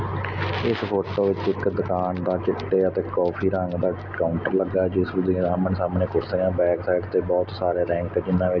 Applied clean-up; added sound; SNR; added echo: none; none; none; none.